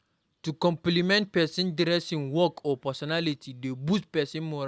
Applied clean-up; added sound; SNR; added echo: none; none; none; none.